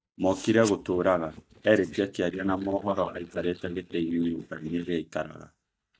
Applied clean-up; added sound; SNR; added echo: neural mask model DeepFilterNet 3.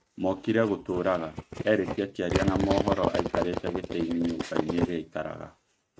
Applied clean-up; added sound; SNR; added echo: neural mask model RNNoise.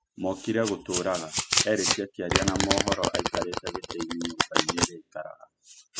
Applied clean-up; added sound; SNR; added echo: classical method spectral subtraction.